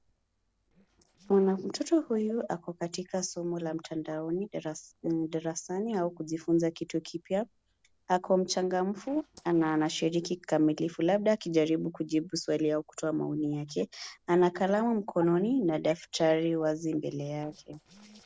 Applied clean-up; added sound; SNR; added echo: neural separator model SepFormer DNS4.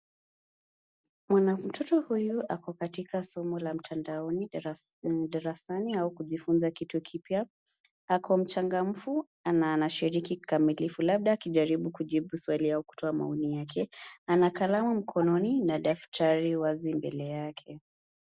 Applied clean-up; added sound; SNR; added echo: none; none; none; none.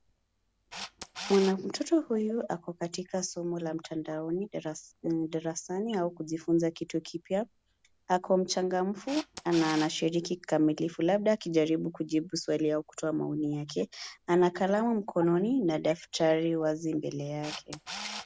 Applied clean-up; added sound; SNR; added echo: none; Camera; 19 dB; none.